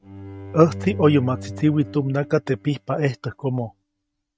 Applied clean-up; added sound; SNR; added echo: neural mask model RNNoise.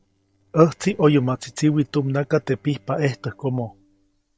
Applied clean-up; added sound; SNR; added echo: neural separator model SepFormer DNS4.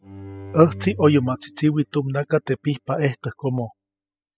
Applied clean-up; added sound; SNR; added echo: classical method spectral subtraction.